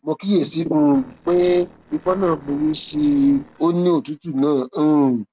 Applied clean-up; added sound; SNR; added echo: neural separator model SepFormer DNS4.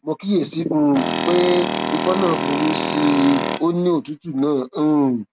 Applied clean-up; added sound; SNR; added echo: none; Tools; 3 dB; none.